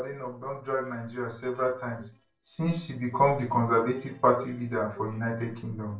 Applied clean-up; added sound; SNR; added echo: neural separator model SepFormer DNS4.